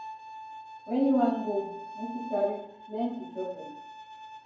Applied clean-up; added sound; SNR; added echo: none; Bowed string instrument; 12 dB; reverberation time 0.9 s.